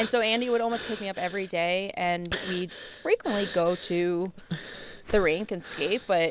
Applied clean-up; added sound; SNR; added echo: none; Breathing + Whoosh, swoosh, swish; 11 dB; none.